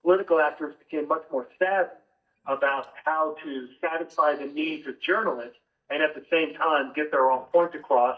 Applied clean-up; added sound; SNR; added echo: neural mask model DeepFilterNet 3.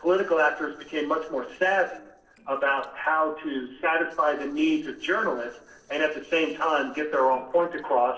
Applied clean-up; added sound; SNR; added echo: neural separator model SepFormer DNS4.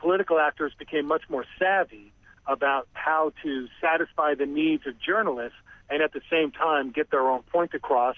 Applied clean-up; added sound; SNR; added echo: none; none; none; none.